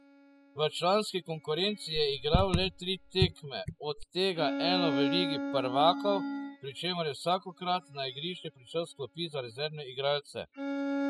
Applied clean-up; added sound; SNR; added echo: classical method spectral subtraction.